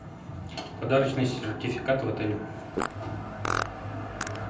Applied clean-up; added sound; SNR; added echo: none; Fart; 5 dB; reverberation time 0.6 s.